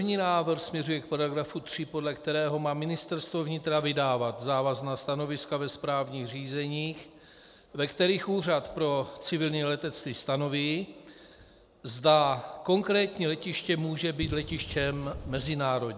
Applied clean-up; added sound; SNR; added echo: none; Wind; 10 dB; none.